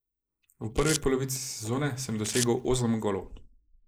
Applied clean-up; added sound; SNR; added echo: neural mask model Resemble Enhance denoiser.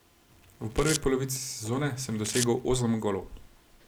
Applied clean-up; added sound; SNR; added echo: none; Domestic sounds, home sounds; 8 dB; none.